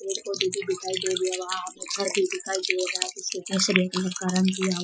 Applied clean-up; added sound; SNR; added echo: classical method Wiener filter.